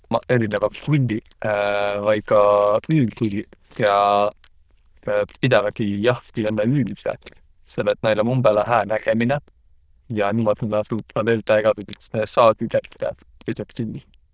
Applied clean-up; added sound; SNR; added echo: neural diffusion model UNIVERSE++.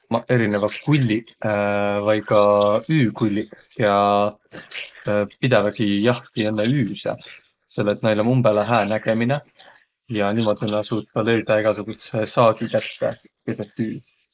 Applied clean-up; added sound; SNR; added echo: neural mask model Resemble Enhance denoiser.